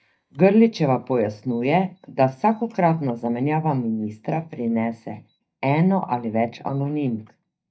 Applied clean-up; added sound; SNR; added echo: neural mask model DeepFilterNet 3.